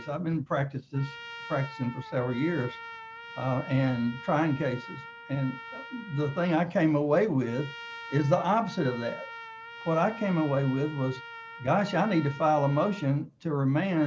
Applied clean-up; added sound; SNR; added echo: none; Trumpet; 15 dB; none.